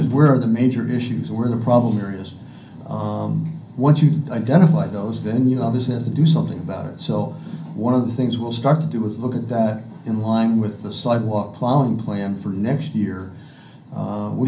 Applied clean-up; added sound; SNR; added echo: none; none; none; reverberation time 0.3 s.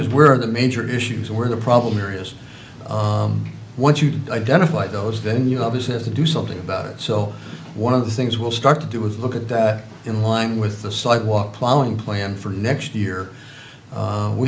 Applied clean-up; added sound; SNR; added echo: none; none; none; none.